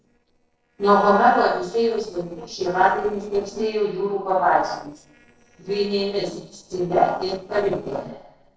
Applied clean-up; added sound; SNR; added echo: neural separator model SepFormer DNS4.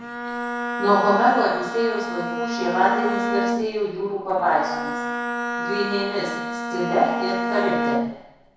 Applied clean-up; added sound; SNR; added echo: none; Bowed string instrument; 3 dB; reverberation time 1.0 s.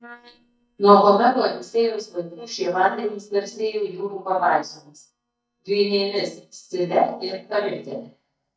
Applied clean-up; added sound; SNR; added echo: neural mask model DeepFilterNet 3.